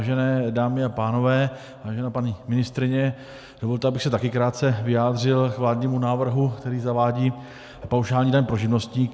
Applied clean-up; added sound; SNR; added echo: none; none; none; none.